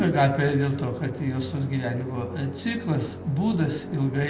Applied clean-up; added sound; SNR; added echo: none; Musical instrument; 13 dB; reverberation time 0.9 s.